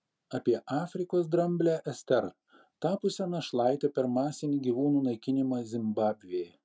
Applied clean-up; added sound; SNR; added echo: none; none; none; none.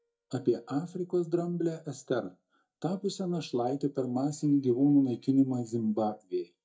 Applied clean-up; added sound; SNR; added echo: neural mask model DeepFilterNet 3.